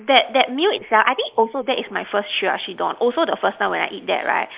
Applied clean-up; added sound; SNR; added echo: neural mask model Resemble Enhance denoiser.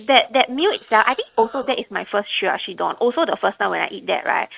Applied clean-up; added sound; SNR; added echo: neural mask model RNNoise.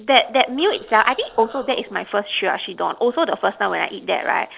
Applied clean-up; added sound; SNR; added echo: neural separator model SepFormer DNS4.